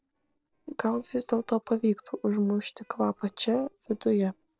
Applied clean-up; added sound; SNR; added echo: neural separator model SepFormer DNS4.